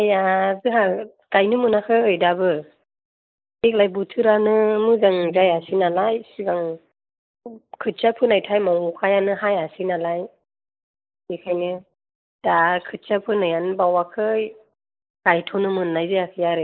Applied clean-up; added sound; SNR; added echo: neural mask model Resemble Enhance denoiser.